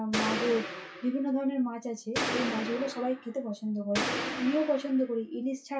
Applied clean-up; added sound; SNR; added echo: classical method WPE with log-MMSE.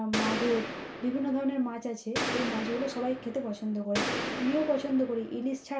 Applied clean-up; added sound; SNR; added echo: none; Gunshot, gunfire; 5 dB; reverberation time 0.3 s.